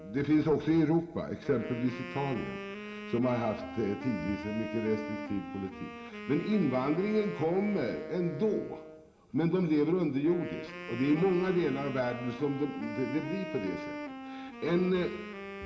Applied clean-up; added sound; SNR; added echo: none; Wind instrument, woodwind instrument; 11 dB; reverberation time 0.3 s.